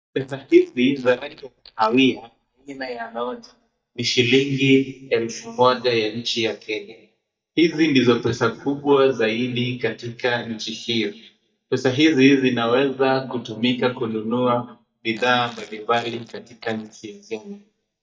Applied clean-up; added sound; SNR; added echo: neural mask model DeepFilterNet 3.